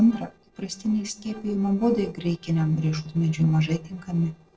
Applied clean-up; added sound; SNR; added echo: neural separator model SepFormer DNS4.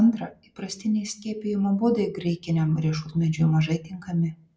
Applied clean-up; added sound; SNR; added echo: none; none; none; none.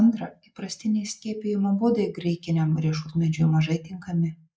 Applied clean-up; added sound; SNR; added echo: neural mask model Resemble Enhance denoiser.